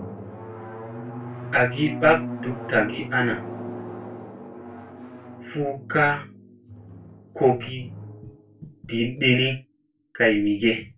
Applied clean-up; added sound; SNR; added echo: none; Drum; 11 dB; reverberation time 0.2 s.